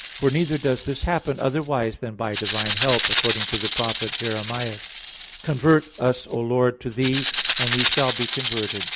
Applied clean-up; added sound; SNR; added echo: none; Rattle (instrument); 4 dB; none.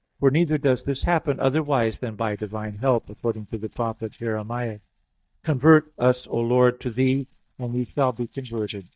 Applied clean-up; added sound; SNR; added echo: neural mask model DeepFilterNet 3.